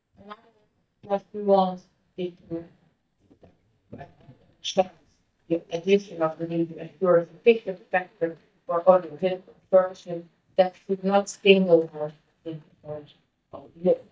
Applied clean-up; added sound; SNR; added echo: neural mask model DeepFilterNet 3.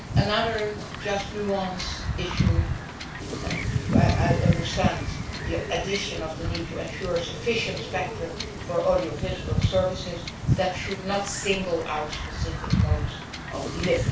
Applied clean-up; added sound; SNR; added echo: none; Wind / Ocean / Boat, Water vehicle; -2 dB; reverberation time 0.3 s.